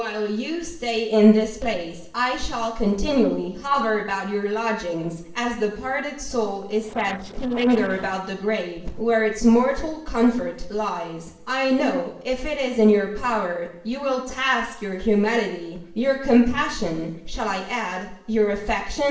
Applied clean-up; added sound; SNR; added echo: neural separator model SepFormer DNS4.